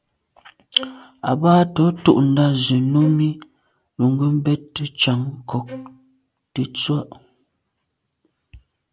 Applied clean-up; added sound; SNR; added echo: none; Bowed string instrument; 18 dB; none.